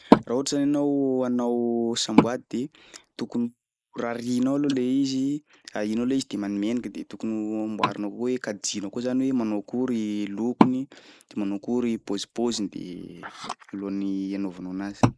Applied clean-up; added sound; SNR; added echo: neural mask model Resemble Enhance denoiser.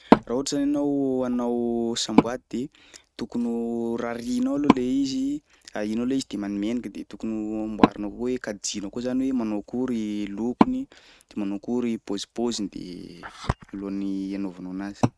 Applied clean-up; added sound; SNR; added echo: neural mask model RNNoise.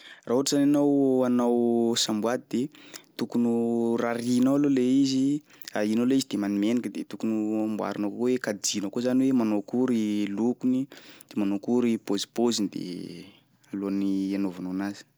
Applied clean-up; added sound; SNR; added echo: none; none; none; none.